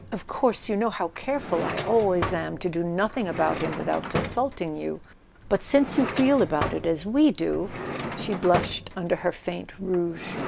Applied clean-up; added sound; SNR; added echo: none; Drawer open or close; 9 dB; none.